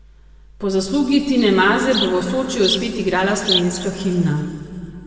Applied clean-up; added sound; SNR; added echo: none; Insect; 8 dB; reverberation time 2.3 s.